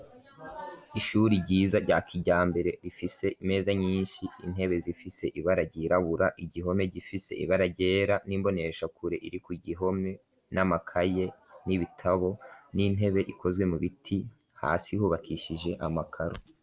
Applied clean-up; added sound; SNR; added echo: none; none; none; none.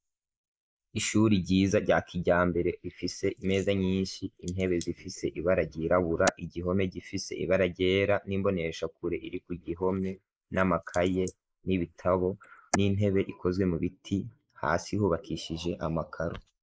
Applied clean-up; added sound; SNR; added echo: neural mask model Resemble Enhance denoiser.